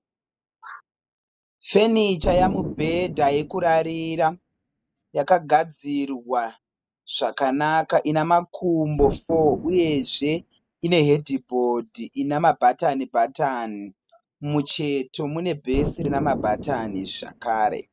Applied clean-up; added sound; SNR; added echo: neural mask model RNNoise.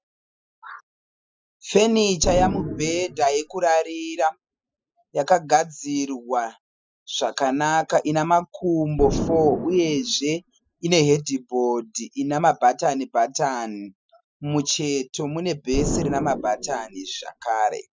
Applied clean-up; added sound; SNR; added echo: classical method Wiener filter.